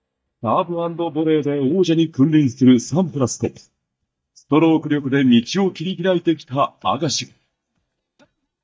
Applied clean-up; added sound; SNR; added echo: neural mask model DeepFilterNet 3.